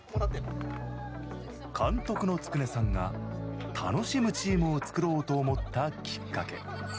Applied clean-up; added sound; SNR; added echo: none; none; none; none.